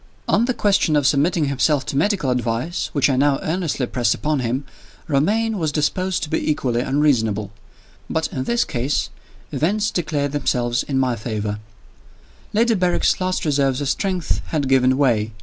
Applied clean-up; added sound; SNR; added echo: none; none; none; none.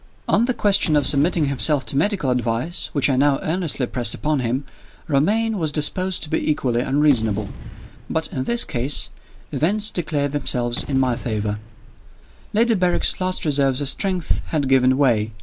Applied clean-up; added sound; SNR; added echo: none; Gunshot, gunfire / Boom; 16 dB; none.